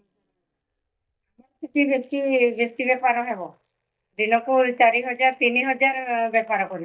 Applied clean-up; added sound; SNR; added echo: neural mask model DeepFilterNet 3.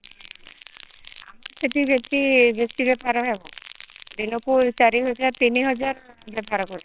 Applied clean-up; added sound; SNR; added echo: neural separator model SepFormer WHAMR!.